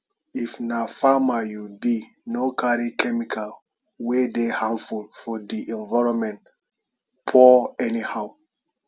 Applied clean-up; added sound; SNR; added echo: none; none; none; none.